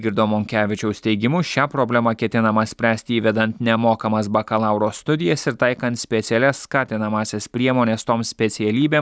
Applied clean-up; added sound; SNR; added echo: none; none; none; none.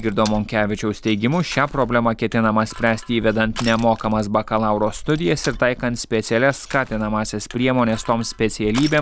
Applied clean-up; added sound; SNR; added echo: none; Crushing; 15 dB; none.